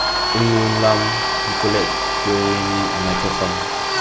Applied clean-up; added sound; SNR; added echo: none; Domestic sounds, home sounds; -1 dB; none.